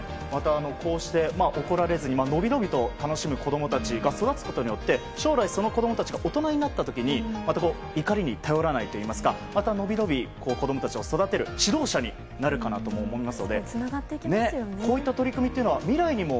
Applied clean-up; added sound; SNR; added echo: none; none; none; none.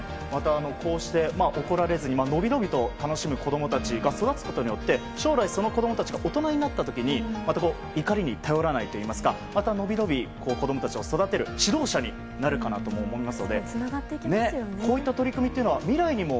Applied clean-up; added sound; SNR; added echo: none; Bowed string instrument; 18 dB; none.